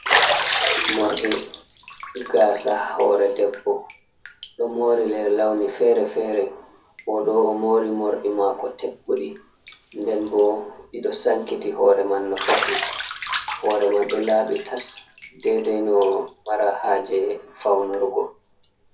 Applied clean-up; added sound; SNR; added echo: none; Bathtub (filling or washing); 7 dB; reverberation time 0.3 s.